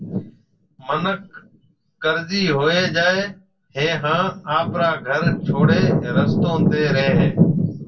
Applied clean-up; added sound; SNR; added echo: none; none; none; reverberation time 0.1 s.